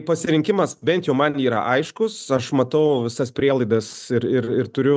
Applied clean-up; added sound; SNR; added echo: none; none; none; none.